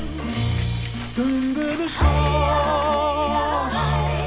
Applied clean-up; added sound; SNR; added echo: none; Tearing; 16 dB; none.